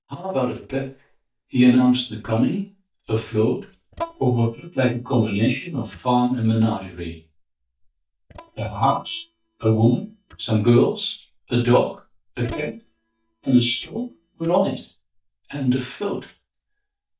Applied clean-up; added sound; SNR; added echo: neural mask model DeepFilterNet 3.